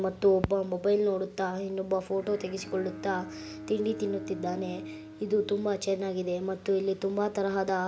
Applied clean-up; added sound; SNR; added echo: none; Bowed string instrument; 15 dB; none.